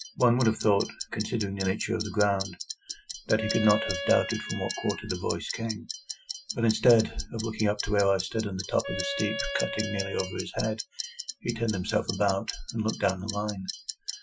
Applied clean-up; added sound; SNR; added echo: classical method Wiener filter.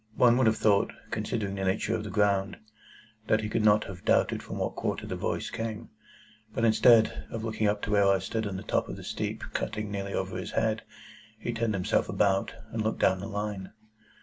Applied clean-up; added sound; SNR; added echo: none; none; none; none.